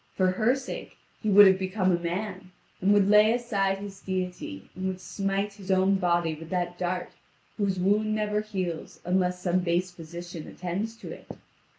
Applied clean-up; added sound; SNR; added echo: none; none; none; none.